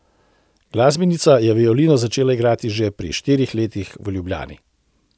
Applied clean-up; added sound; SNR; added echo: none; none; none; none.